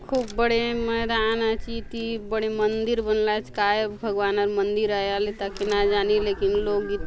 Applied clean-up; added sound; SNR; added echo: none; Crack; 13 dB; none.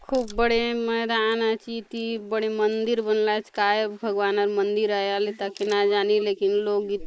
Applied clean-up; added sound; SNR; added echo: neural mask model Resemble Enhance denoiser.